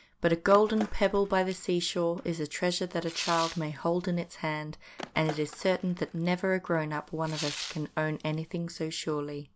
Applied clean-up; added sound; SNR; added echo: none; Skateboard + Tearing; 14 dB; none.